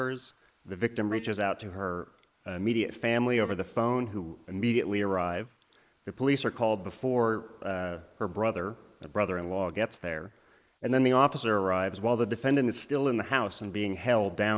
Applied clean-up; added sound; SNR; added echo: neural mask model Resemble Enhance denoiser.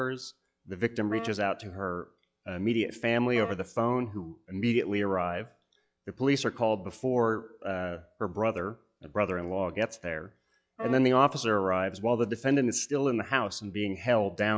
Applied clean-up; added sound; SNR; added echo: classical method log-MMSE.